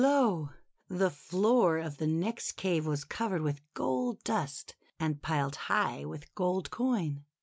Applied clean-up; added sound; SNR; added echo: none; none; none; none.